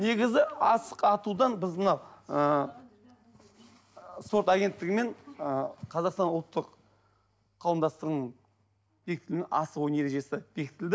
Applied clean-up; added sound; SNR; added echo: none; none; none; none.